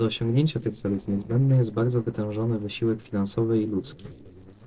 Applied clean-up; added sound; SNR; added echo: neural separator model SepFormer DNS4.